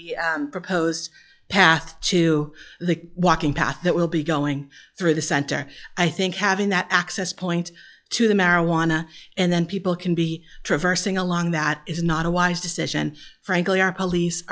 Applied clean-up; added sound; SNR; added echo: classical method log-MMSE.